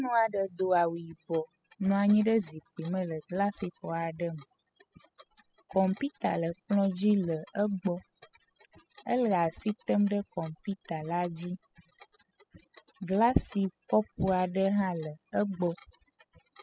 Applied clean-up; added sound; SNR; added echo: classical method spectral subtraction.